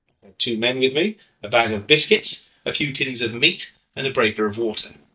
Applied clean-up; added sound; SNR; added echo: neural mask model DeepFilterNet 3.